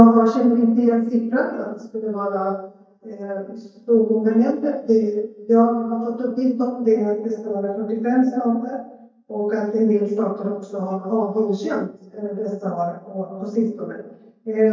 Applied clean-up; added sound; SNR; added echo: neural mask model DeepFilterNet 3.